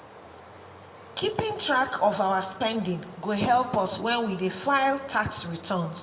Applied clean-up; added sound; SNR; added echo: none; Stream; 19 dB; reverberation time 1.5 s.